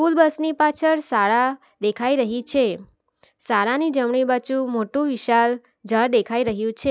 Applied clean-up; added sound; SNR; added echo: none; none; none; none.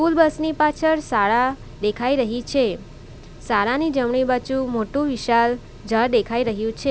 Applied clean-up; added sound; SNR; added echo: none; Mechanical fan; 18 dB; none.